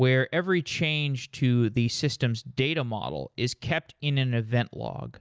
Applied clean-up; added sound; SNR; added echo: none; none; none; none.